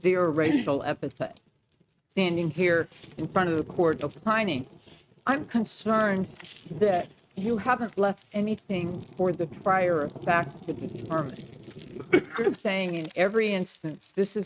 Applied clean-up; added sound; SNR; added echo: neural mask model RNNoise.